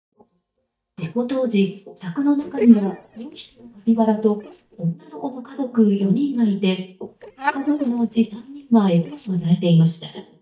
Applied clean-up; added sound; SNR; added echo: neural mask model DeepFilterNet 3.